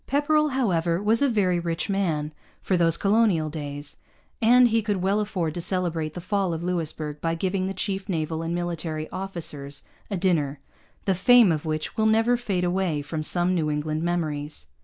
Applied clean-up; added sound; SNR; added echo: none; none; none; none.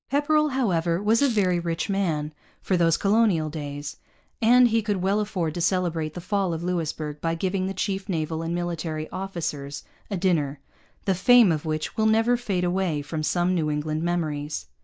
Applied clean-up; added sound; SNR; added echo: neural mask model DeepFilterNet 3.